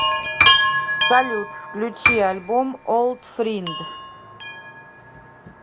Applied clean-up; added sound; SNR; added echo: none; Piano + Chime; -2 dB; none.